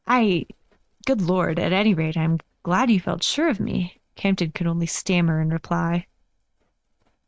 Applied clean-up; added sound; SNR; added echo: neural mask model RNNoise.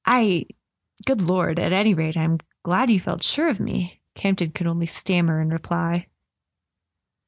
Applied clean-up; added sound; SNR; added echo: none; none; none; none.